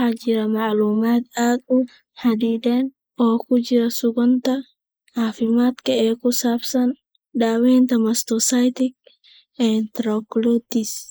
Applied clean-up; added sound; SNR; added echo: neural mask model Resemble Enhance denoiser.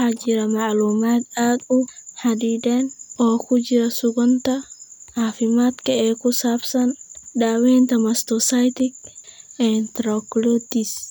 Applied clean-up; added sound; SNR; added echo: none; none; none; none.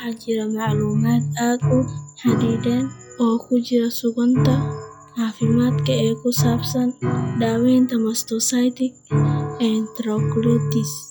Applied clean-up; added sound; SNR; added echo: classical method log-MMSE.